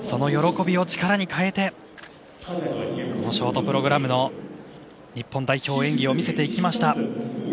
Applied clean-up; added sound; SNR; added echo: none; none; none; none.